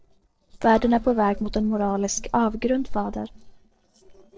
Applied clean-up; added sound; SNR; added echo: neural separator model SepFormer DNS4.